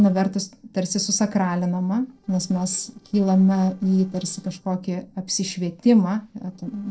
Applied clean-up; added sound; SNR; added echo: neural separator model SepFormer DNS4.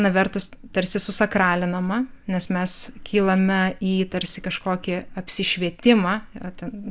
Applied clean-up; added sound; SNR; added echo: none; none; none; none.